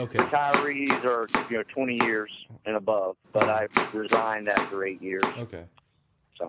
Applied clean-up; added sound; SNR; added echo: none; Domestic sounds, home sounds; 1 dB; none.